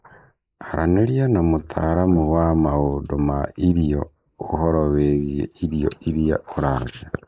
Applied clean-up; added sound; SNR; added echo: neural mask model Resemble Enhance denoiser.